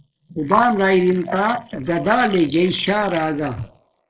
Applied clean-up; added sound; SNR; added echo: neural mask model Resemble Enhance denoiser.